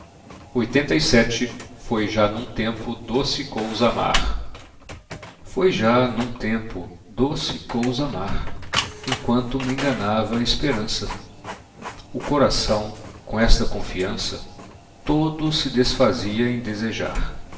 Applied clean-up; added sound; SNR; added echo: none; Printer; 14 dB; reverberation time 0.8 s.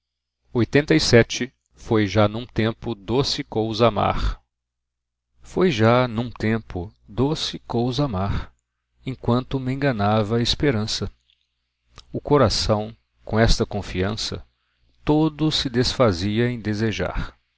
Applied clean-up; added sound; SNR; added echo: none; none; none; none.